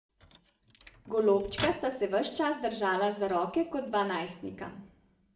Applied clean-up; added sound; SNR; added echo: none; Microwave oven; 13 dB; reverberation time 0.5 s.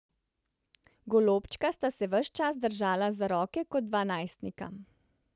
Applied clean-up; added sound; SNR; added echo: none; none; none; none.